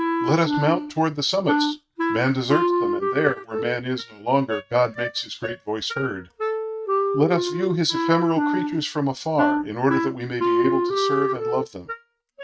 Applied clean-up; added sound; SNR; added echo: neural mask model RNNoise.